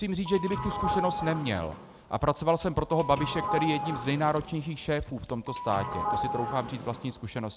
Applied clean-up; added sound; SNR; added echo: none; Sliding door / Doorbell + Keys jangling; 5 dB; none.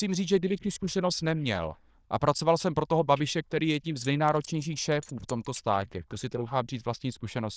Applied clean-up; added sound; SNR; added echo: neural diffusion model UNIVERSE++.